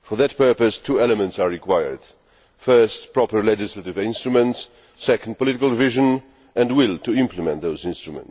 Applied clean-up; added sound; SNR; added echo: none; none; none; none.